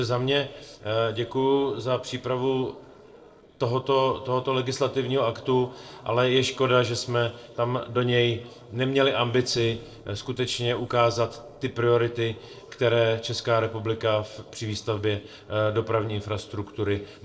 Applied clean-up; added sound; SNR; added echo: neural separator model SepFormer DNS4.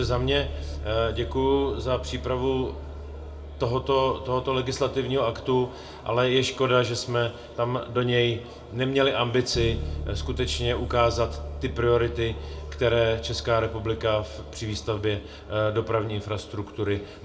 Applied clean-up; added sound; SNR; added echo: none; Bass guitar; 11 dB; reverberation time 0.5 s.